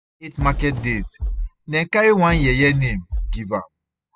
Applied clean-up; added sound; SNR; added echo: classical method spectral subtraction.